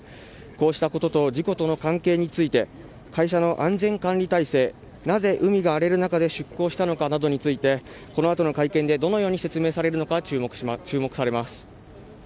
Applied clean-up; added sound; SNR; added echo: none; none; none; none.